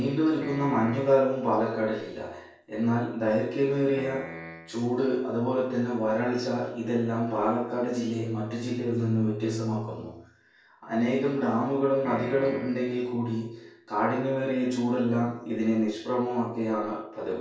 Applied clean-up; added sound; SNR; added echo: none; Piano; 14 dB; reverberation time 0.2 s.